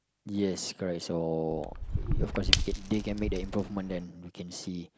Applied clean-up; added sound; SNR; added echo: none; Shatter / Crushing; -2 dB; none.